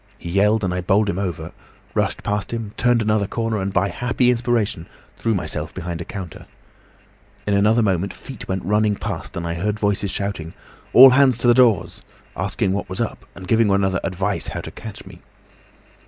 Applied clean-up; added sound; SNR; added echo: none; none; none; none.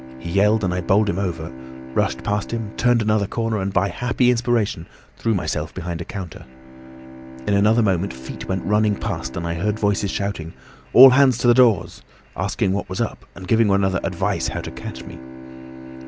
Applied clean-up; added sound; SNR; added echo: none; Bowed string instrument; 17 dB; none.